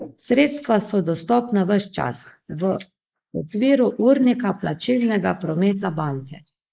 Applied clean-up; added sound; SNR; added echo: neural mask model Resemble Enhance denoiser.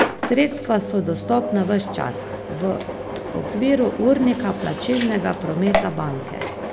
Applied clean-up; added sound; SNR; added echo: none; Engine; 6 dB; none.